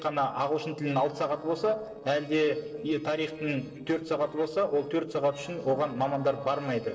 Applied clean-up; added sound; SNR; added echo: neural separator model SepFormer DNS4.